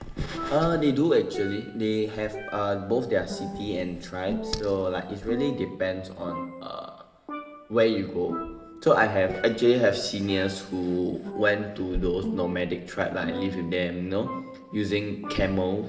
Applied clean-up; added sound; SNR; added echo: none; Percussion; 12 dB; reverberation time 1.5 s.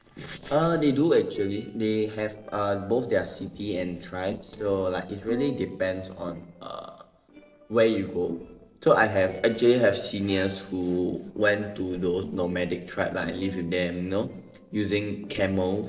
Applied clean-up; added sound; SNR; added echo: neural separator model SepFormer DNS4.